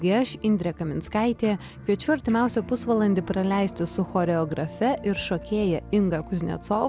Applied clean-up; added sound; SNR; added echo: none; none; none; none.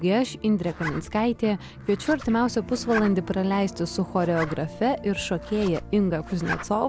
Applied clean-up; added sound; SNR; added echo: none; Zipper (clothing); 14 dB; none.